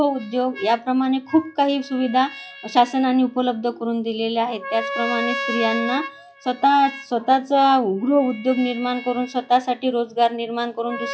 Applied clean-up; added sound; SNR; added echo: classical method log-MMSE.